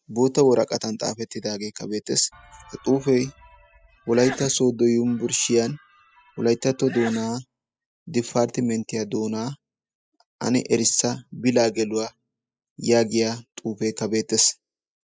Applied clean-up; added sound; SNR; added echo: classical method spectral subtraction.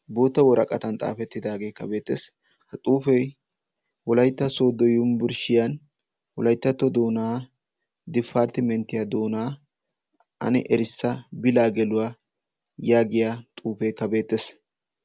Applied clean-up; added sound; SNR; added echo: none; none; none; none.